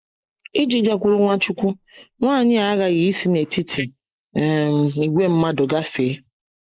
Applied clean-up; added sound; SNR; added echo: neural mask model Resemble Enhance denoiser.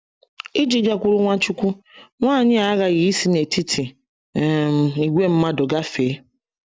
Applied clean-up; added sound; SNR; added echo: none; none; none; none.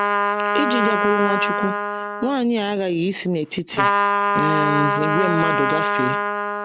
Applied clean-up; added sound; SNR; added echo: none; Trumpet; -2 dB; none.